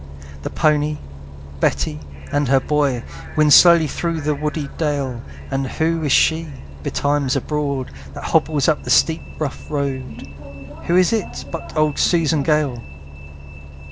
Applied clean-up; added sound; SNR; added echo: none; Bus; 12 dB; none.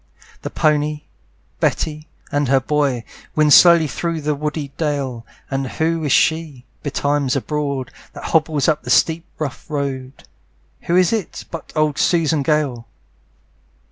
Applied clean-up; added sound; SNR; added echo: none; none; none; none.